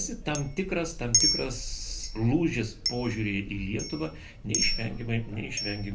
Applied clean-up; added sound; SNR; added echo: none; Chink, clink; 1 dB; reverberation time 0.3 s.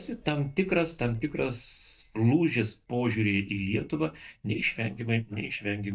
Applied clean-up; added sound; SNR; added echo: neural mask model DeepFilterNet 3.